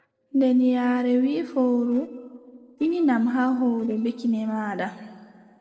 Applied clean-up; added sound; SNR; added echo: neural separator model SepFormer DNS4.